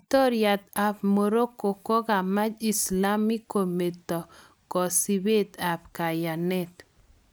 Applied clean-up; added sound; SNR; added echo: none; none; none; none.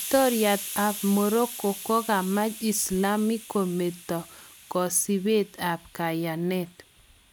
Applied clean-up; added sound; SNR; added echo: none; Hiss; 14 dB; none.